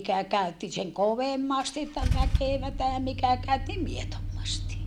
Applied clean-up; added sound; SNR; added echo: none; Idling / Engine starting / Car; 2 dB; none.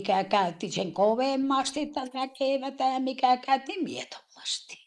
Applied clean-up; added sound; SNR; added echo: neural mask model Resemble Enhance denoiser.